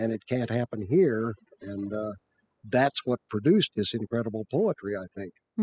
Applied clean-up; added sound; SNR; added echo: classical method spectral subtraction.